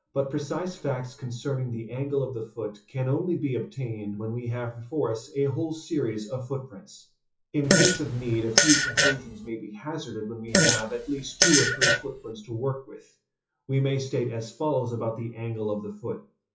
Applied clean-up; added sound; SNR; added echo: classical method WPE with log-MMSE.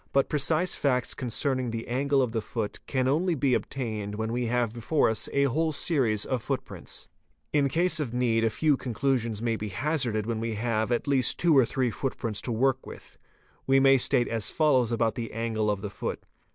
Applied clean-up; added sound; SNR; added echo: none; none; none; none.